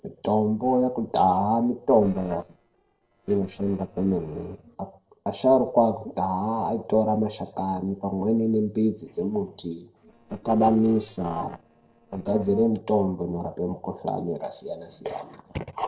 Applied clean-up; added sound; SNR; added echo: neural separator model SepFormer DNS4.